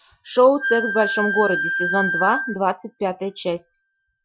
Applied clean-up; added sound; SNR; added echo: classical method Wiener filter.